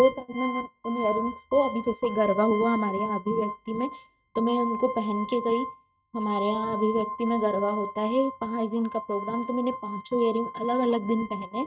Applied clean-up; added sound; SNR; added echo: neural mask model RNNoise.